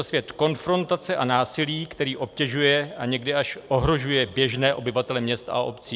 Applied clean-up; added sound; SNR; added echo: none; none; none; none.